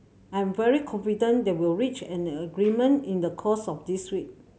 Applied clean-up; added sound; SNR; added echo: none; none; none; none.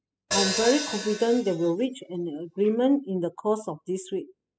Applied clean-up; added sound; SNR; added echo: classical method spectral subtraction.